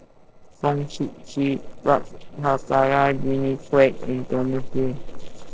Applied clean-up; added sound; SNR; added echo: neural separator model SepFormer DNS4.